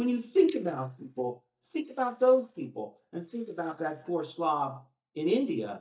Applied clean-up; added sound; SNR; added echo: neural mask model DeepFilterNet 3.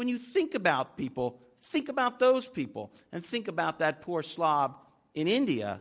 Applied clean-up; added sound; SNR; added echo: none; none; none; none.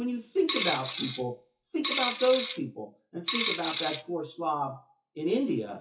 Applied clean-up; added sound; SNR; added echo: classical method WPE with log-MMSE.